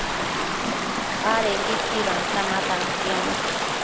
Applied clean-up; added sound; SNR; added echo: none; Stream / Ocean; -5 dB; none.